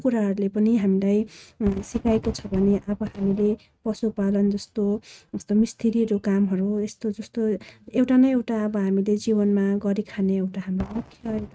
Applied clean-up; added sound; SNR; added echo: neural mask model RNNoise.